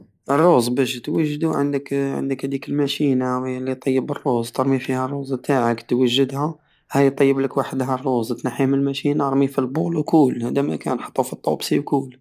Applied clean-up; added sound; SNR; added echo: neural mask model Resemble Enhance denoiser.